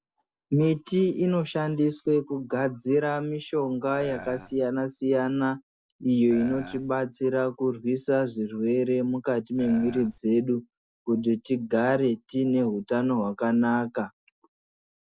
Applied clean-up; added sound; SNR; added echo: neural separator model SepFormer DNS4.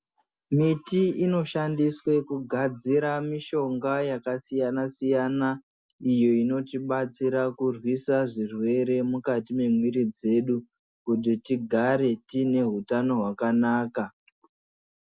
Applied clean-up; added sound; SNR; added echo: none; none; none; none.